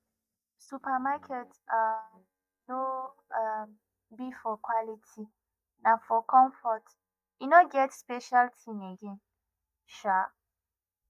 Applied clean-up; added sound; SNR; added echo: neural mask model DeepFilterNet 3.